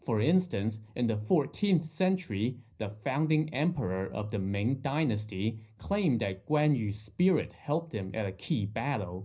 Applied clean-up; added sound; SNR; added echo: none; none; none; reverberation time 0.4 s.